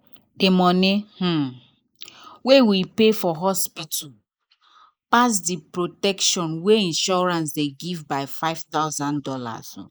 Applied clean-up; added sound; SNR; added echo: neural mask model Resemble Enhance denoiser.